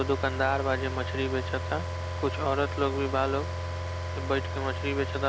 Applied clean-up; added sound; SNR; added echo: none; Car; 2 dB; none.